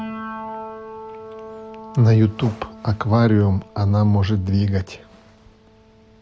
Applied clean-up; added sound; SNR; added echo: none; Piano; 16 dB; none.